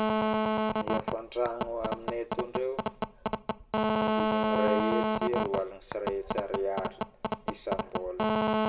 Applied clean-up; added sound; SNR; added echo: none; Telephone; -5 dB; reverberation time 0.6 s.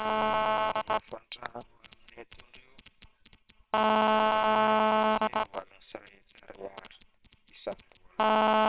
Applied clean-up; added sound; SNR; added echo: neural separator model SepFormer WHAMR!.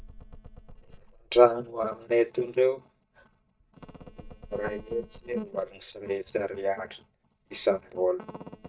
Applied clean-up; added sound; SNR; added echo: neural mask model DeepFilterNet 3.